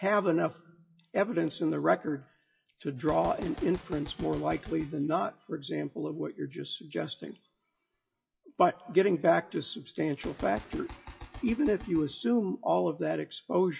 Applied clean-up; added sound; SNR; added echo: classical method WPE with log-MMSE.